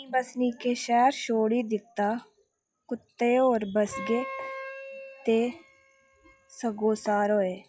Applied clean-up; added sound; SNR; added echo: classical method log-MMSE.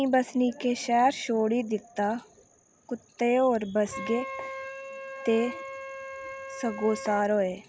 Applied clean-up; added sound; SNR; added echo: none; Wind instrument, woodwind instrument; 14 dB; none.